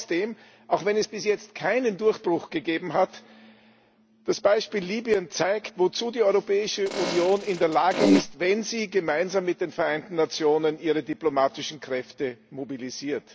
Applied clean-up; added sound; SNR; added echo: none; Fart; 0 dB; none.